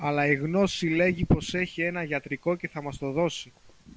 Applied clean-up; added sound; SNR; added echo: none; none; none; none.